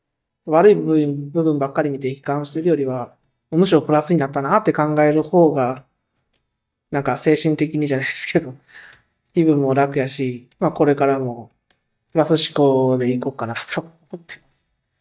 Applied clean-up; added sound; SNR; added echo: neural mask model DeepFilterNet 3.